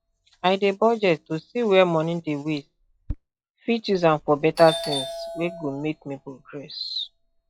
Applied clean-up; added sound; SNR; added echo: classical method log-MMSE.